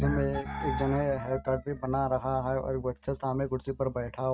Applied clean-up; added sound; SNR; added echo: neural mask model RNNoise.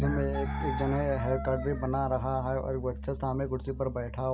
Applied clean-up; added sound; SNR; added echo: none; Bass guitar; 5 dB; none.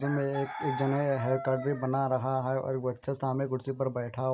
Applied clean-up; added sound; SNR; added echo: none; none; none; none.